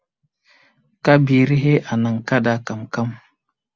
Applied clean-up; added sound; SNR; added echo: none; none; none; none.